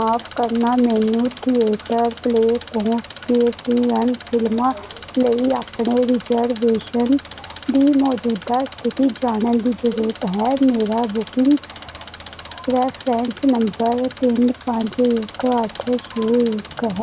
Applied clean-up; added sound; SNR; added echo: none; Engine; 18 dB; none.